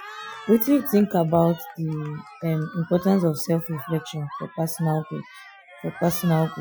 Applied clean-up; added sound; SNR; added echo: classical method Wiener filter.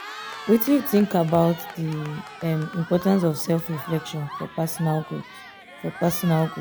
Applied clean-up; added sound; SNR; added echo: none; Cheering; 15 dB; none.